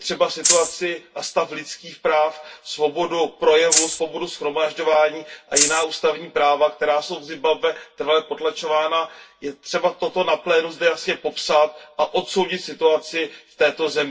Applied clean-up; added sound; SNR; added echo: none; Rattle (instrument); -3 dB; reverberation time 0.1 s.